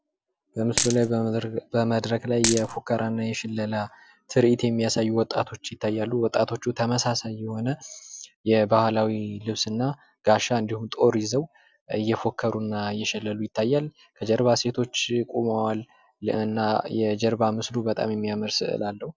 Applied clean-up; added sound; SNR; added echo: none; Coin (dropping); 1 dB; none.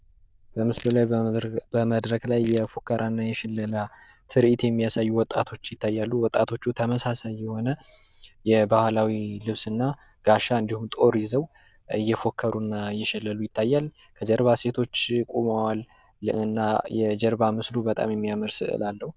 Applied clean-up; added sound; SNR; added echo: neural diffusion model UNIVERSE++.